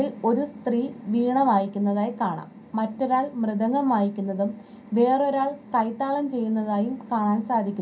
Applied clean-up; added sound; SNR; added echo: none; none; none; reverberation time 0.3 s.